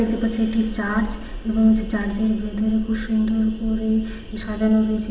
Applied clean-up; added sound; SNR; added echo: none; none; none; reverberation time 0.9 s.